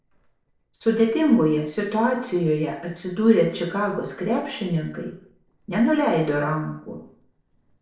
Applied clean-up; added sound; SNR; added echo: neural separator model SepFormer DNS4.